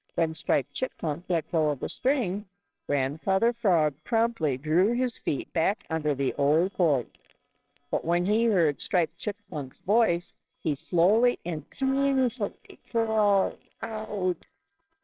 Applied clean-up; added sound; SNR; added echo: neural separator model SepFormer WHAMR!.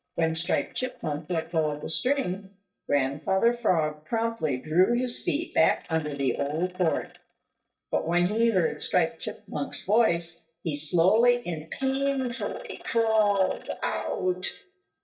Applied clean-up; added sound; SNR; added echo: neural mask model DeepFilterNet 3.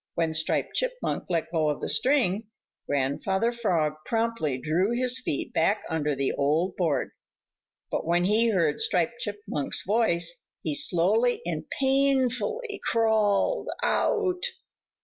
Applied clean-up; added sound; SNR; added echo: none; none; none; none.